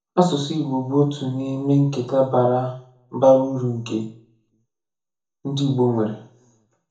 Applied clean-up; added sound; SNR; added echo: none; none; none; reverberation time 0.5 s.